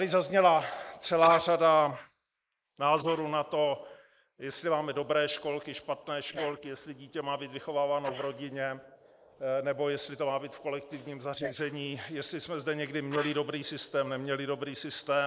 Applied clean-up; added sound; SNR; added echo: neural mask model Resemble Enhance denoiser.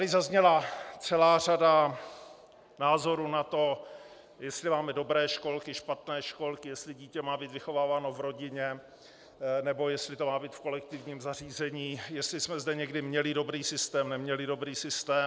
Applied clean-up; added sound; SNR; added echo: none; none; none; none.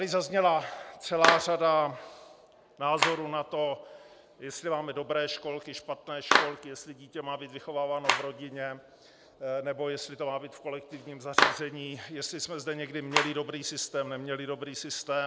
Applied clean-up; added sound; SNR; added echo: none; Clapping; 2 dB; none.